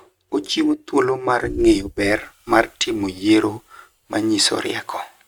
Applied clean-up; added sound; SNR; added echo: neural mask model RNNoise.